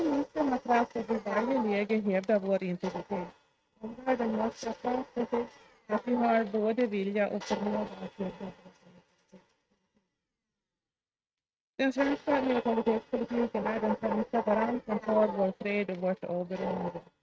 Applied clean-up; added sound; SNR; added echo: neural mask model RNNoise.